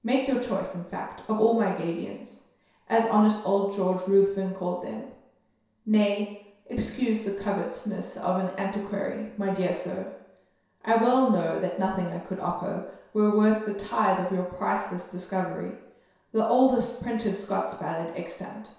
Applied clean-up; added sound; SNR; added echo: none; none; none; reverberation time 0.7 s.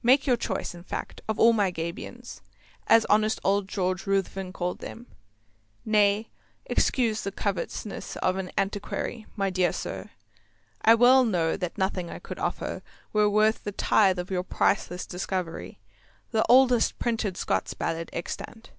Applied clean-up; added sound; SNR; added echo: none; none; none; none.